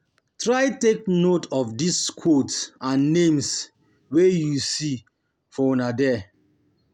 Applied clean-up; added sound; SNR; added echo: none; none; none; none.